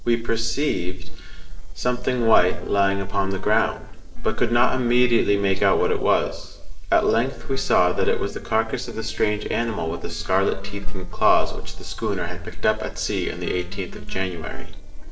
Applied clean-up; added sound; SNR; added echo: neural separator model SepFormer DNS4.